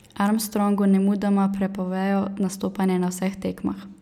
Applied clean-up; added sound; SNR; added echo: none; none; none; none.